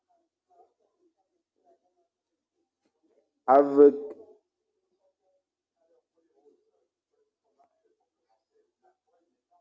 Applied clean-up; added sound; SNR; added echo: none; none; none; none.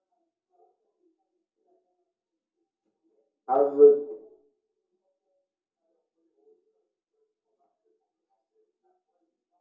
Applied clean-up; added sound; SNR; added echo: none; none; none; reverberation time 0.6 s.